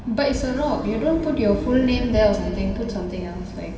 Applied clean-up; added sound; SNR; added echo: none; Bowed string instrument; 17 dB; reverberation time 2.4 s.